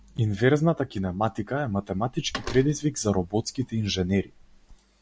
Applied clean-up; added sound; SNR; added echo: none; Slam; 15 dB; none.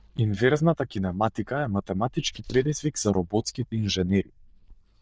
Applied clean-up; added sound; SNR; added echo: neural diffusion model UNIVERSE++.